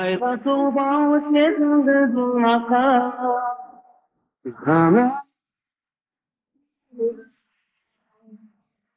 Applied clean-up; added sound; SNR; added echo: neural mask model Resemble Enhance denoiser.